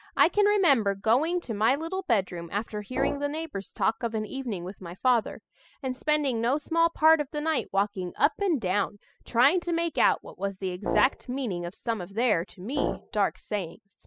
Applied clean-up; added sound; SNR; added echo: classical method spectral subtraction.